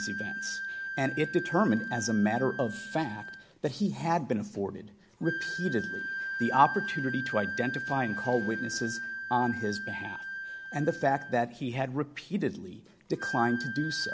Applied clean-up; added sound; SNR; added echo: none; Wind instrument, woodwind instrument; 7 dB; none.